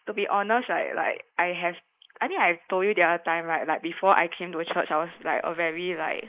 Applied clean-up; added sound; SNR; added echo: neural mask model Resemble Enhance denoiser.